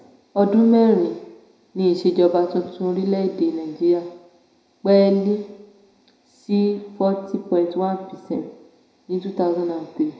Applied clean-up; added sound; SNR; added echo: none; none; none; reverberation time 0.7 s.